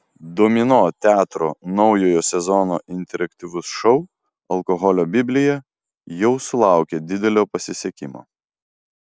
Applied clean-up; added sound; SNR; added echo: none; none; none; none.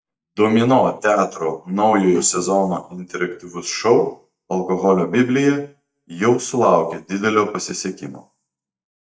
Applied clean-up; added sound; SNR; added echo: neural mask model DeepFilterNet 3.